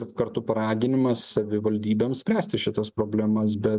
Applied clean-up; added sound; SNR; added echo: none; none; none; none.